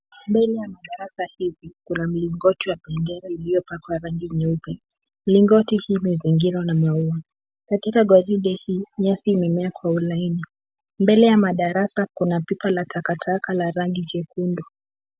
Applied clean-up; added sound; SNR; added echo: none; none; none; none.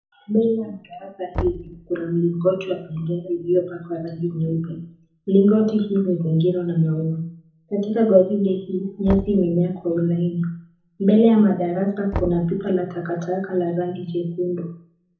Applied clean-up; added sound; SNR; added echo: none; Knock; 14 dB; reverberation time 0.6 s.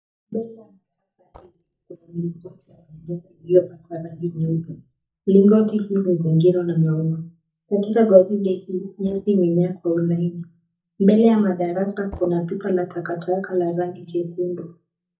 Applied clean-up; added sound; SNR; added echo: neural mask model DeepFilterNet 3.